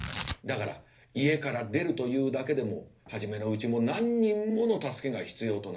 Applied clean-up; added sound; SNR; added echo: none; Tearing; 16 dB; reverberation time 0.3 s.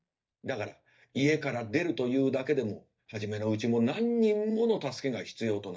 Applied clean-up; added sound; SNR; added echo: neural mask model DeepFilterNet 3.